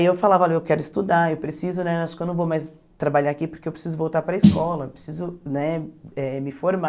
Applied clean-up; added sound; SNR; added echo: none; Snare drum; 1 dB; none.